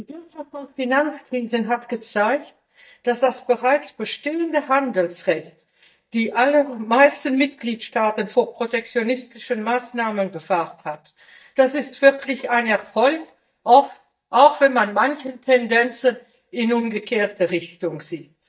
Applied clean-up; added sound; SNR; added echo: neural mask model DeepFilterNet 3.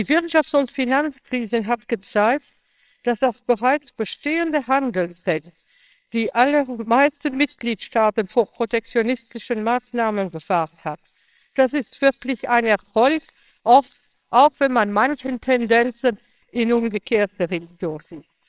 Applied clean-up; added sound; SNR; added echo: neural separator model SepFormer WHAMR!.